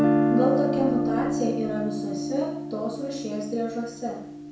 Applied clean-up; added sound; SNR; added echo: none; Guitar; -2 dB; reverberation time 0.6 s.